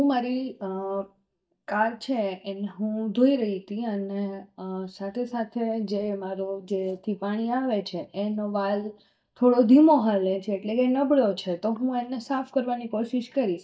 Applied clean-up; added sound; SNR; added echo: neural mask model DeepFilterNet 3.